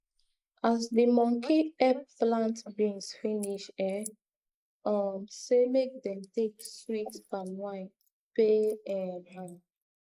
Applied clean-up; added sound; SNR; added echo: neural mask model Resemble Enhance denoiser.